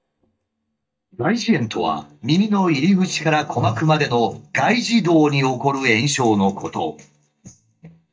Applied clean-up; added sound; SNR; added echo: neural mask model DeepFilterNet 3.